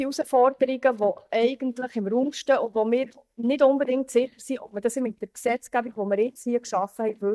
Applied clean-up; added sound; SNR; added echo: neural mask model DeepFilterNet 3.